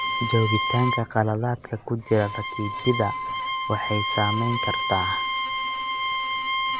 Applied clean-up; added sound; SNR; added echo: none; Bowed string instrument; 1 dB; none.